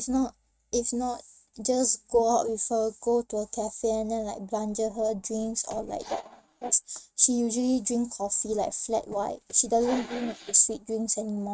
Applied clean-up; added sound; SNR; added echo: neural mask model RNNoise.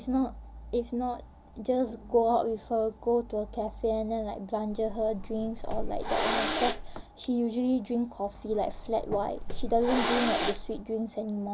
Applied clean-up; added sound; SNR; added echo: none; Hiss; 3 dB; none.